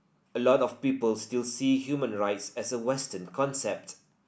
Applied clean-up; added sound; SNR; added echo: none; none; none; none.